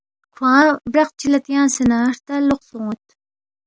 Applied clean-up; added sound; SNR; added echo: none; none; none; none.